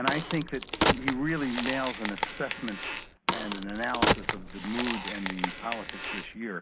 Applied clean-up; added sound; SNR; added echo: none; Crack; -2 dB; none.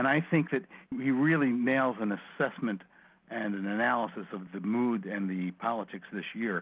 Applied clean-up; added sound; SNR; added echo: none; none; none; none.